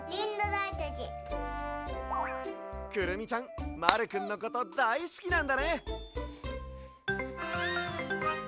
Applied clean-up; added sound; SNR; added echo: none; Shatter; 0 dB; none.